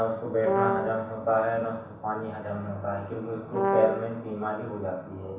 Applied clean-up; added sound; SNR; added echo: none; Brass instrument; -1 dB; reverberation time 0.7 s.